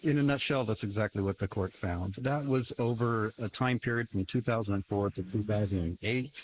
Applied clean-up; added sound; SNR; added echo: neural mask model Resemble Enhance denoiser.